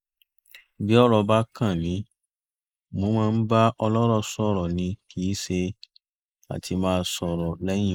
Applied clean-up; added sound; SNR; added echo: neural mask model Resemble Enhance denoiser.